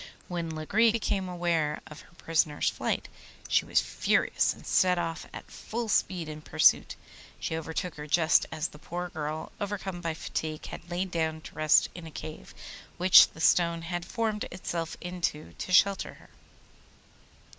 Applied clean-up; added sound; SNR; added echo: neural mask model Resemble Enhance denoiser.